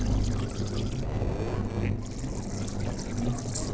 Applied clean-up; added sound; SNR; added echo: neural separator model SepFormer DNS4.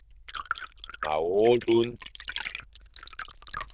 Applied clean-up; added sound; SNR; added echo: neural diffusion model UNIVERSE++.